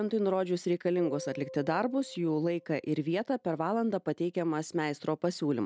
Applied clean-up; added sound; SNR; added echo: none; Piano; 17 dB; none.